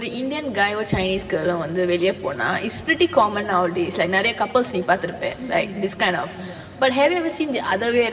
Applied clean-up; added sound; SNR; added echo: none; none; none; reverberation time 2.0 s.